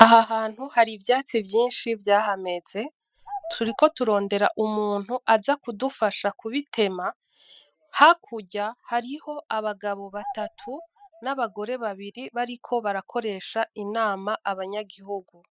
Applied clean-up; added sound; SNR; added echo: classical method spectral subtraction.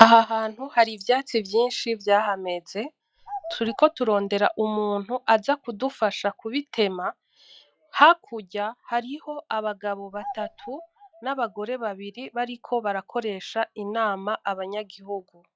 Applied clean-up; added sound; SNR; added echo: classical method log-MMSE.